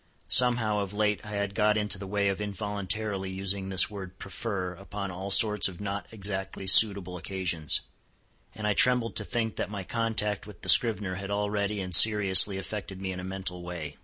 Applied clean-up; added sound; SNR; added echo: none; none; none; none.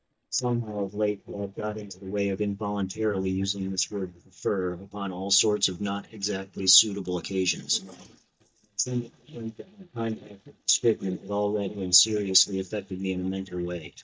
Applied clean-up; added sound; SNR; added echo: neural mask model DeepFilterNet 3.